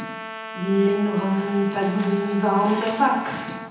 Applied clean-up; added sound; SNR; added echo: none; Trumpet; 12 dB; reverberation time 0.9 s.